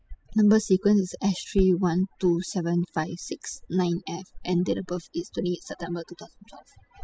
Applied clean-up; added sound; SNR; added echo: classical method spectral subtraction.